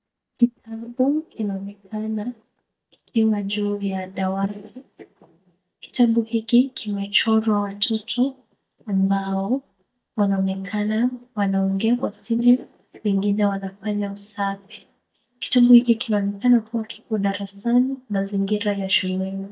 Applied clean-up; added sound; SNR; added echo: neural mask model DeepFilterNet 3.